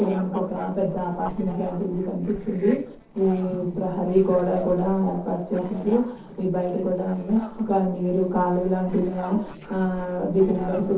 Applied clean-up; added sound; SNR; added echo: neural separator model SepFormer DNS4.